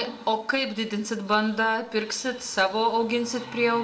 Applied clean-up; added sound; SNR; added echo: none; none; none; reverberation time 0.4 s.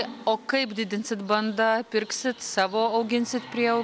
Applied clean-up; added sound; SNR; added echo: none; none; none; none.